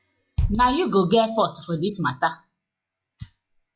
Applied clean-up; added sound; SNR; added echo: classical method log-MMSE.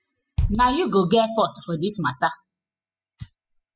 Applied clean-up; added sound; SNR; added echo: classical method spectral subtraction.